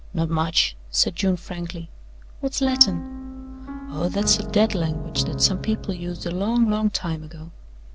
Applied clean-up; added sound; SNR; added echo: none; Piano; 7 dB; none.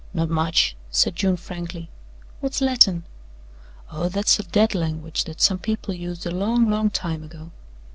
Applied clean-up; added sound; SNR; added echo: none; none; none; none.